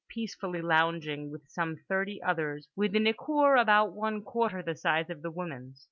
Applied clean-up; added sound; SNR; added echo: none; none; none; none.